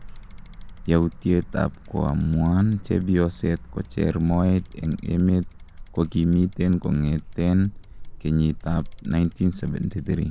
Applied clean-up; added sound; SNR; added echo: none; Bicycle; 15 dB; none.